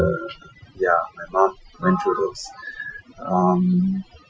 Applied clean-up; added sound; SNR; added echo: classical method Wiener filter.